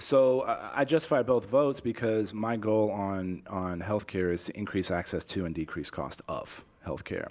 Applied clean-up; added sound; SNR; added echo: none; none; none; none.